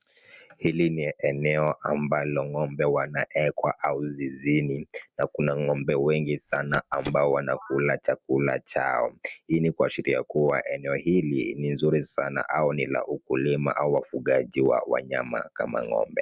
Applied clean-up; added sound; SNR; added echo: none; Telephone; 17 dB; none.